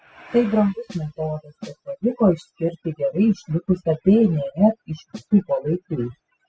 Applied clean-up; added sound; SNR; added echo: classical method spectral subtraction.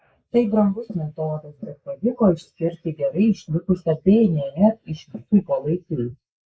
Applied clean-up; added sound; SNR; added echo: neural mask model Resemble Enhance denoiser.